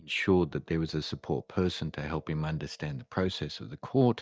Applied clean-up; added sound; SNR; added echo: neural mask model DeepFilterNet 3.